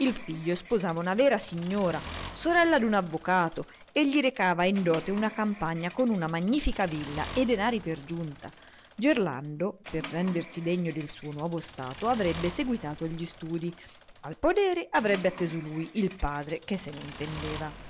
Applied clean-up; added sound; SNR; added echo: none; Accelerating, revving, vroom / Mechanisms; 16 dB; none.